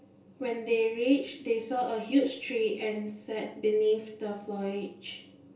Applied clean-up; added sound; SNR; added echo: none; none; none; reverberation time 0.3 s.